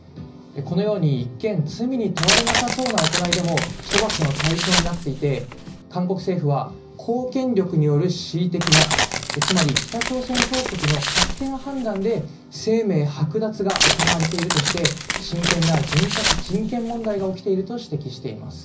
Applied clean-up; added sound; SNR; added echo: none; Tearing; 0 dB; reverberation time 0.5 s.